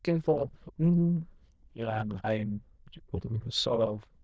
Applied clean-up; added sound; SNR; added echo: neural diffusion model UNIVERSE++.